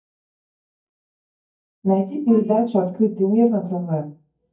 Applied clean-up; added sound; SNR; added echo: neural mask model DeepFilterNet 3.